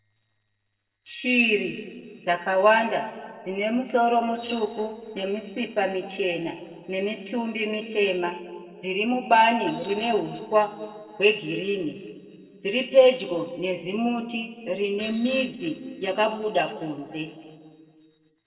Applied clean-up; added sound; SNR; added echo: neural separator model SepFormer DNS4.